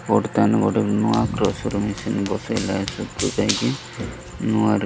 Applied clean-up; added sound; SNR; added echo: none; Run; 11 dB; none.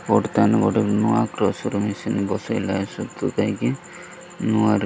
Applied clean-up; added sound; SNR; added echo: none; none; none; none.